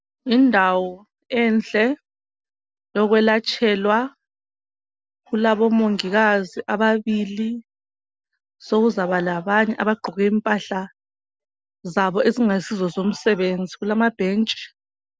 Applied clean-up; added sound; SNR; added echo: none; none; none; none.